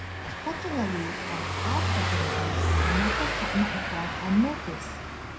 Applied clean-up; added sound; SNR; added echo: none; Car passing by / Engine; -3 dB; reverberation time 0.3 s.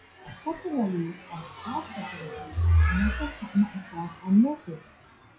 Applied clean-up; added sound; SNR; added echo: classical method WPE with log-MMSE.